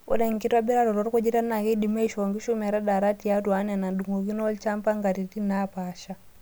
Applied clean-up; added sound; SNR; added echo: none; none; none; none.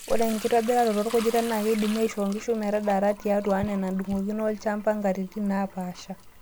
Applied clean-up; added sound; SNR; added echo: none; Sink (filling or washing) / Liquid + Raindrop / Drip; 17 dB; none.